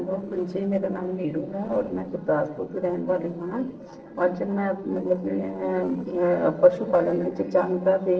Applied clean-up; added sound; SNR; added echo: neural separator model SepFormer DNS4.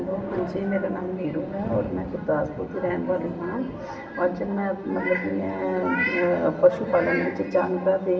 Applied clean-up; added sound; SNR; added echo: none; Thunder; 16 dB; reverberation time 1.1 s.